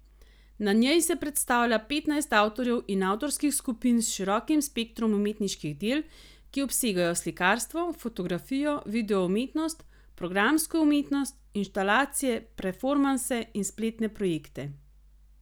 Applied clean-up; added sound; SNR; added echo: none; none; none; none.